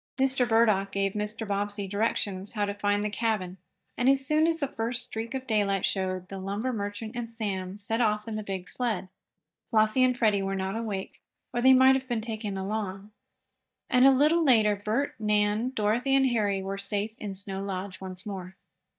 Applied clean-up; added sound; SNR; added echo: neural mask model DeepFilterNet 3.